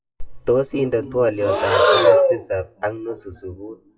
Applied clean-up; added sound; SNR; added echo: classical method WPE with log-MMSE.